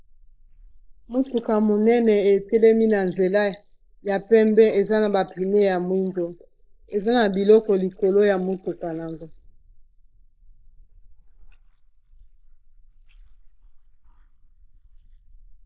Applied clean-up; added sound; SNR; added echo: neural mask model Resemble Enhance denoiser.